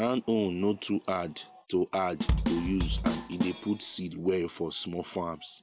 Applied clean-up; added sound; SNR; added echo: none; Drum kit; 0 dB; none.